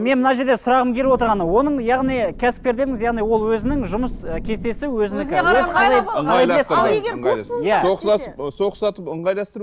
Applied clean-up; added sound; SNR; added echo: none; Thunder / Rain; 15 dB; none.